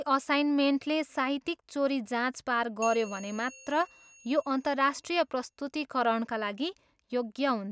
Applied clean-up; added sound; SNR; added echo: none; Bell; 19 dB; none.